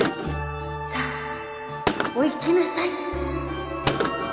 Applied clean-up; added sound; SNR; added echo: none; Gunshot, gunfire; 4 dB; none.